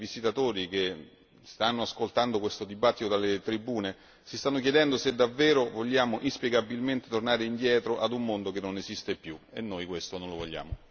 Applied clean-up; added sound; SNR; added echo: none; none; none; none.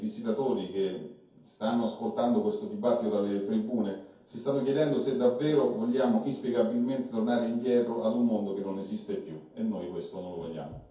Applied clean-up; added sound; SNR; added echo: none; none; none; reverberation time 0.6 s.